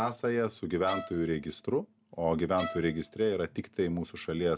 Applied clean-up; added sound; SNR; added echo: none; Bowed string instrument; 14 dB; none.